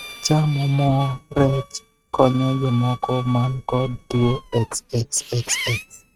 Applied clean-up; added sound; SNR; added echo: neural mask model RNNoise.